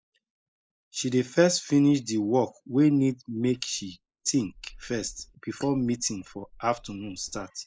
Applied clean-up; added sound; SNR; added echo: neural mask model Resemble Enhance denoiser.